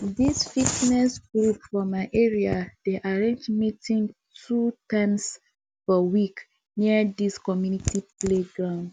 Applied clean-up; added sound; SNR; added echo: none; none; none; none.